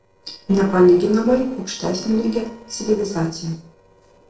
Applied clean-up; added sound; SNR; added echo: neural separator model SepFormer DNS4.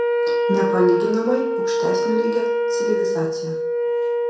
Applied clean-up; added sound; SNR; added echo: none; Wind instrument, woodwind instrument; -3 dB; reverberation time 0.6 s.